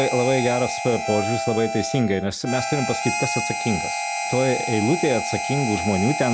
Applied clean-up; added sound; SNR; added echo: none; Harmonica; 4 dB; none.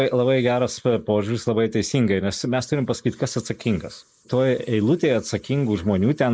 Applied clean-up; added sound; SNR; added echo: neural mask model Resemble Enhance denoiser.